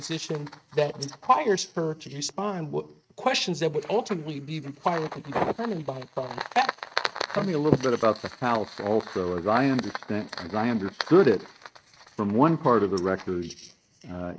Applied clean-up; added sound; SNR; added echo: neural mask model RNNoise.